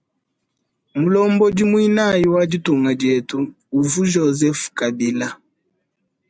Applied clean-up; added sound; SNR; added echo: none; none; none; none.